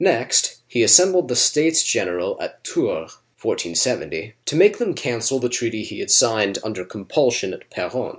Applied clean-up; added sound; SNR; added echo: none; none; none; none.